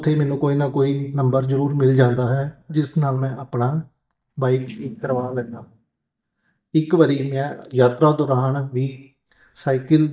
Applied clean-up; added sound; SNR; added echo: neural mask model DeepFilterNet 3.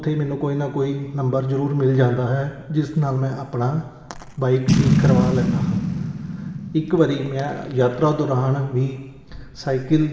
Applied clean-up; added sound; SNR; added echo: none; Boom; 4 dB; reverberation time 1.6 s.